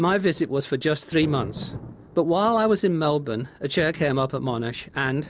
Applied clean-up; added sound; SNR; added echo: none; Thunder; 17 dB; none.